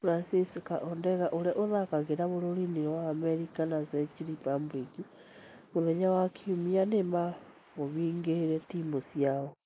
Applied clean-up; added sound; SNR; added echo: neural mask model Resemble Enhance denoiser.